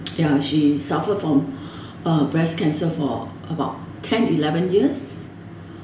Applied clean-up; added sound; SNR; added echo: none; none; none; reverberation time 1.2 s.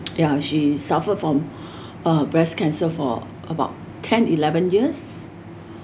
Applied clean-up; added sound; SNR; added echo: none; none; none; none.